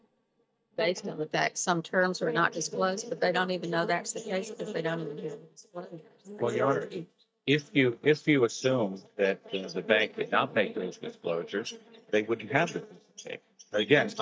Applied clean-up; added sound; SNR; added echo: neural mask model DeepFilterNet 3.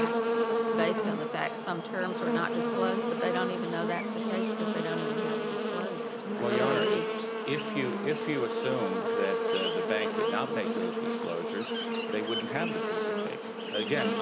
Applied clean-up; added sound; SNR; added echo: none; Buzz; -4 dB; none.